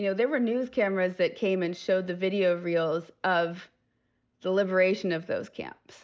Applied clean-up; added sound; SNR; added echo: none; none; none; none.